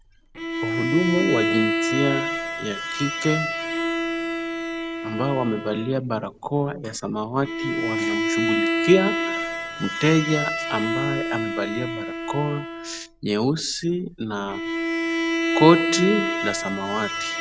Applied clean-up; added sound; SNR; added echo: none; Bowed string instrument; 1 dB; none.